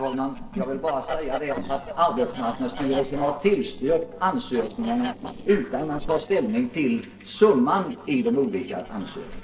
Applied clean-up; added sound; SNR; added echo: neural separator model SepFormer DNS4.